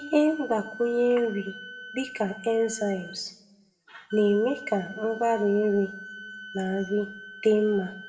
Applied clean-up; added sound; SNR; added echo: none; Wind instrument, woodwind instrument; 16 dB; reverberation time 0.6 s.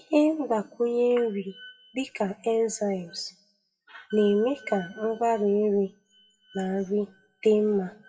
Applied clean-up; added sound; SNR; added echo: classical method WPE with log-MMSE.